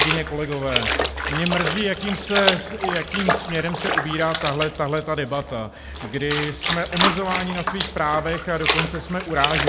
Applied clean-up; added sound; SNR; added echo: none; Trickle, dribble / Splash, splatter; 1 dB; none.